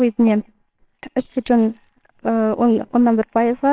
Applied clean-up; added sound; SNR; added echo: neural separator model SepFormer WHAMR!.